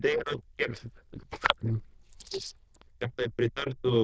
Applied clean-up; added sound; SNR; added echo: neural diffusion model UNIVERSE++.